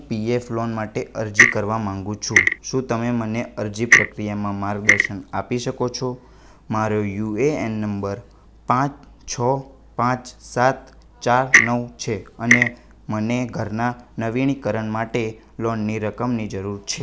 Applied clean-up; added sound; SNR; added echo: none; Clock; -3 dB; none.